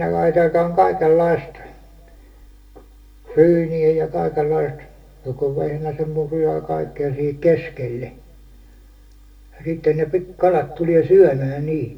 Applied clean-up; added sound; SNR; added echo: none; none; none; reverberation time 0.7 s.